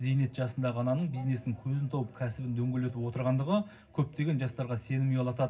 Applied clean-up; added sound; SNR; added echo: none; none; none; reverberation time 0.4 s.